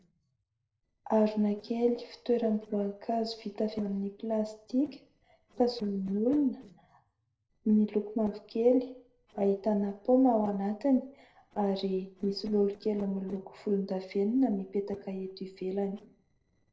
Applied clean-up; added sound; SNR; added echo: neural separator model SepFormer DNS4.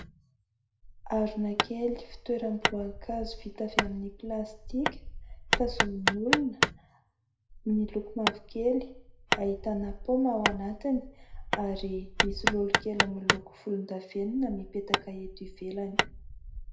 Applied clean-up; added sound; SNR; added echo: none; Hammer; 0 dB; reverberation time 0.4 s.